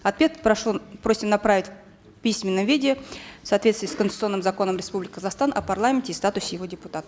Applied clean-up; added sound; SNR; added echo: none; none; none; none.